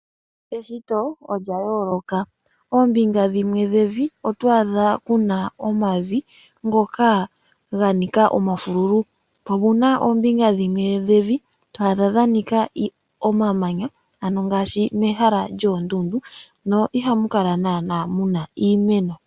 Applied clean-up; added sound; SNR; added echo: none; none; none; none.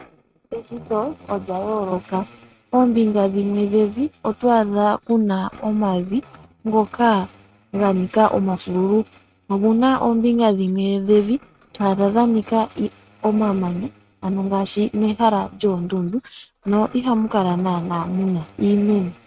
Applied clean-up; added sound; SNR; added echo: neural mask model RNNoise.